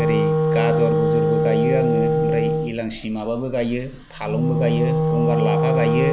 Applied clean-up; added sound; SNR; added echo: none; Wind instrument, woodwind instrument; -5 dB; none.